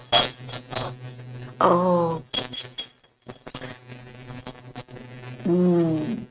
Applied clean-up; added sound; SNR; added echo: neural mask model RNNoise.